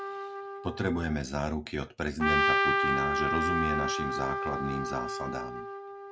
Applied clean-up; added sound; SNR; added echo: none; Trumpet; -3 dB; none.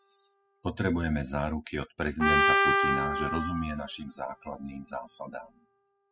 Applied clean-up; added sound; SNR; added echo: classical method spectral subtraction.